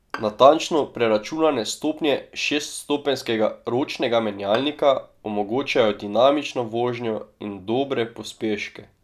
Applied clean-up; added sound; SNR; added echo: none; Bowed string instrument; 20 dB; none.